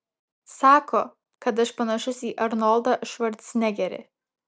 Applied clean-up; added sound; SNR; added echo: none; none; none; none.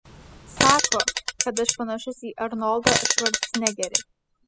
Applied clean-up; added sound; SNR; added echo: classical method spectral subtraction.